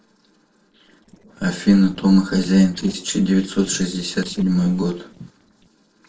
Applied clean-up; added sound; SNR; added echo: neural separator model SepFormer DNS4.